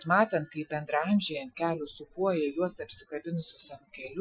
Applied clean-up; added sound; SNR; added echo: classical method Wiener filter.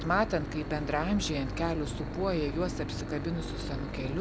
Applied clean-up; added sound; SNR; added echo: none; Engine / Boat, Water vehicle; 4 dB; none.